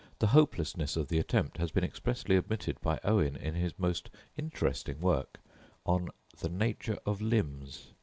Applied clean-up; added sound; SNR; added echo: none; none; none; none.